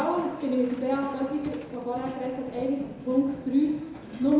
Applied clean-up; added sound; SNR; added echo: none; Train; 15 dB; reverberation time 1.0 s.